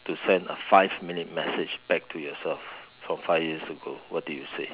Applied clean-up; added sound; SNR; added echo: none; none; none; none.